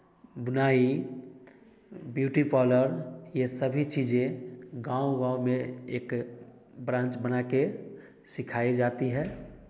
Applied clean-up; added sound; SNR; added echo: none; none; none; none.